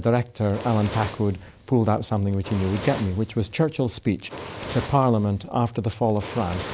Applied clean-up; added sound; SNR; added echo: none; Fire; 14 dB; none.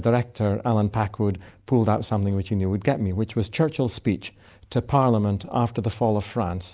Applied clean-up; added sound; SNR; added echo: none; none; none; none.